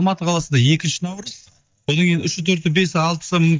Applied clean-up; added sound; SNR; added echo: neural mask model DeepFilterNet 3.